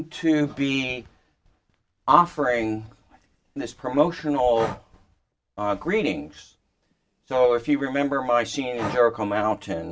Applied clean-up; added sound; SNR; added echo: none; Breathing; 17 dB; none.